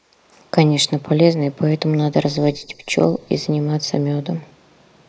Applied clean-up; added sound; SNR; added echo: neural mask model Resemble Enhance denoiser.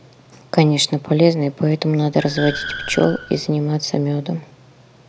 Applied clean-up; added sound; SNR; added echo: none; Car; 12 dB; none.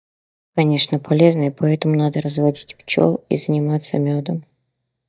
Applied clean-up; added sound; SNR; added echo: neural mask model DeepFilterNet 3.